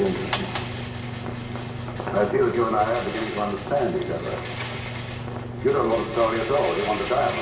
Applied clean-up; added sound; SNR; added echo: none; Rattle; 11 dB; reverberation time 1.1 s.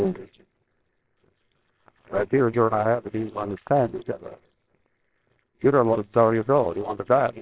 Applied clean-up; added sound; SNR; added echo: neural separator model SepFormer WHAMR!.